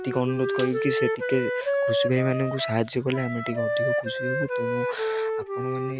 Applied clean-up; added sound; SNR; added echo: none; Wind instrument, woodwind instrument; 0 dB; none.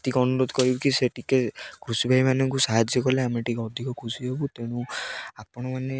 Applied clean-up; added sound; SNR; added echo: none; none; none; none.